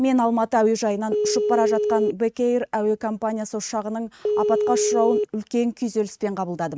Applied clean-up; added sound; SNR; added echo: neural mask model RNNoise.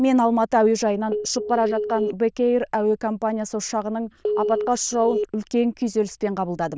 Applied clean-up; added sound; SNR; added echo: neural diffusion model UNIVERSE++.